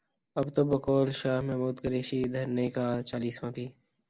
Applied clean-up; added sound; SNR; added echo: none; none; none; none.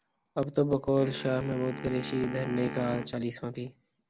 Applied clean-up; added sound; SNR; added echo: none; Wind instrument, woodwind instrument; 12 dB; none.